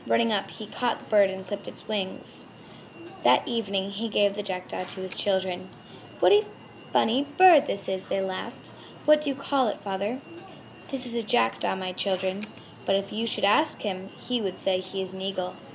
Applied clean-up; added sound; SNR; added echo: none; Alarm; 18 dB; none.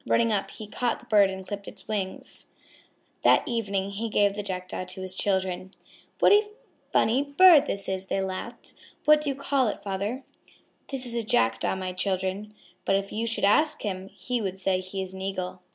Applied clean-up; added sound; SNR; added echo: none; none; none; none.